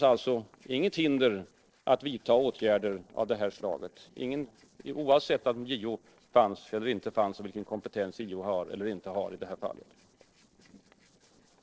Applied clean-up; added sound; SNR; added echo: neural separator model SepFormer DNS4.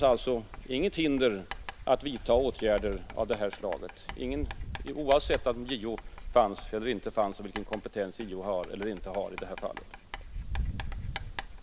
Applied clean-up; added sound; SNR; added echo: none; Rain + Writing; 9 dB; none.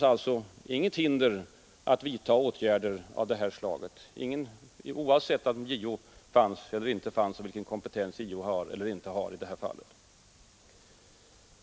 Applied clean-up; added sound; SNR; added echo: none; none; none; none.